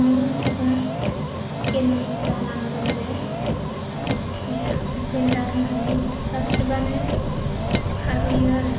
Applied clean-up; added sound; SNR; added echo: none; Motor vehicle (road); -1 dB; reverberation time 1.5 s.